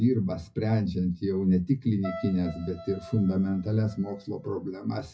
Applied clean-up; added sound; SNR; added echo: classical method WPE with log-MMSE.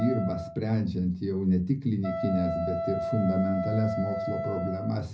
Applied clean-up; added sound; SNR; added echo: none; Wind instrument, woodwind instrument; 5 dB; reverberation time 0.4 s.